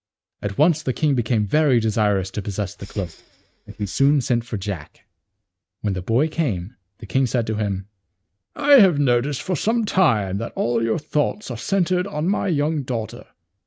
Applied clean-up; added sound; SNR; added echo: neural mask model RNNoise.